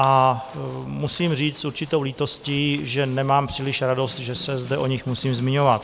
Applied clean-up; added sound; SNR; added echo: none; Snare drum + Walk, footsteps; 20 dB; none.